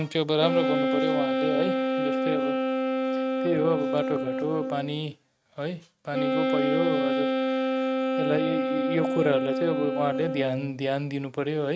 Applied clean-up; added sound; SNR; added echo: neural mask model RNNoise.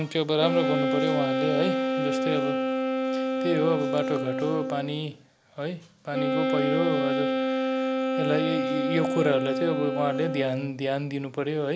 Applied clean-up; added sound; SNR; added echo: none; Wind instrument, woodwind instrument; -1 dB; none.